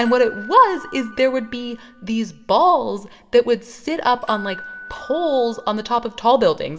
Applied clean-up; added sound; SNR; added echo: none; Door / Bell; 20 dB; reverberation time 0.6 s.